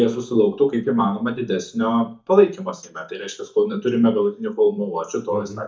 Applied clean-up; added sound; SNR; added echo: neural mask model DeepFilterNet 3.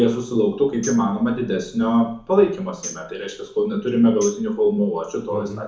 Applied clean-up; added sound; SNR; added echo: none; Tambourine; 19 dB; reverberation time 0.7 s.